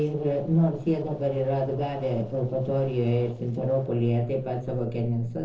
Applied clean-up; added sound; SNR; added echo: neural separator model SepFormer DNS4.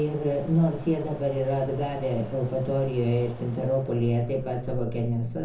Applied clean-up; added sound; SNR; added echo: none; Mechanisms; 14 dB; reverberation time 0.5 s.